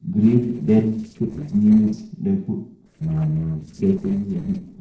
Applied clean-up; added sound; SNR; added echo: neural separator model SepFormer DNS4.